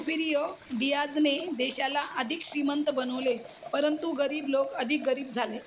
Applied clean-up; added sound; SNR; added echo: none; Liquid; 20 dB; none.